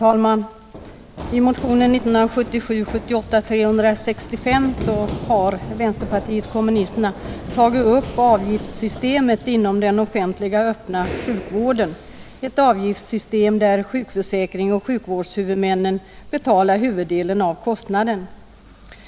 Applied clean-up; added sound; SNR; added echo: none; Run; 14 dB; none.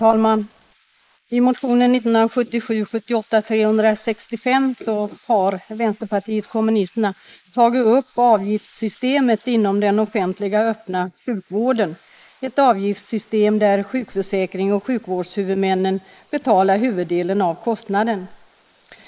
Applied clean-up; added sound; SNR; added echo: neural mask model Resemble Enhance denoiser.